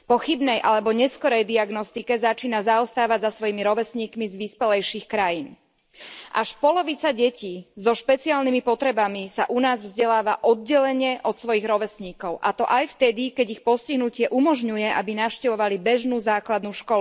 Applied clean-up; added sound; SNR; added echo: none; none; none; none.